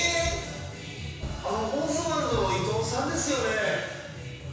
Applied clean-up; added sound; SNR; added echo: none; Bass drum; 13 dB; reverberation time 1.1 s.